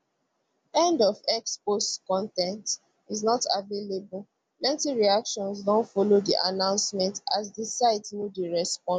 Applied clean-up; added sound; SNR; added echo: none; none; none; none.